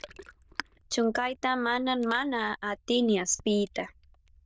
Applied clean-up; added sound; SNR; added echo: neural diffusion model UNIVERSE++.